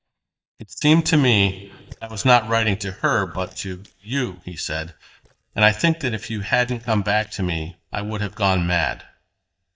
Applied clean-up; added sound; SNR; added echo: neural mask model DeepFilterNet 3.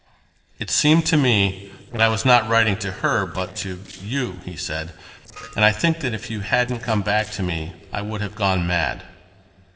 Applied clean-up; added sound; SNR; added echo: neural separator model SepFormer DNS4.